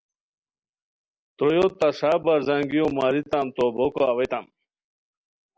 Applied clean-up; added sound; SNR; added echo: none; none; none; none.